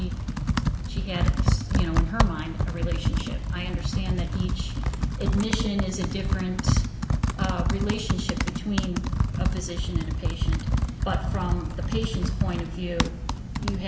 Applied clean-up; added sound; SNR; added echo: none; Computer keyboard; -4 dB; none.